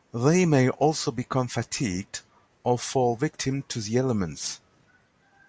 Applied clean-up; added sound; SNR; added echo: none; none; none; none.